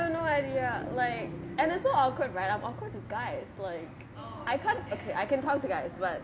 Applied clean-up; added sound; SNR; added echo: none; none; none; none.